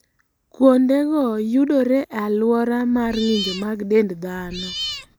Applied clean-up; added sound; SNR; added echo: none; Cat; 11 dB; none.